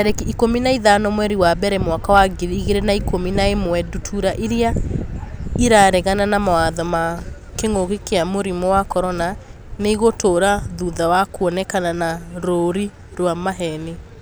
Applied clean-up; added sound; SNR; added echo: none; none; none; none.